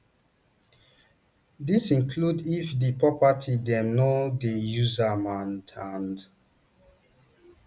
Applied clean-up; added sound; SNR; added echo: none; none; none; none.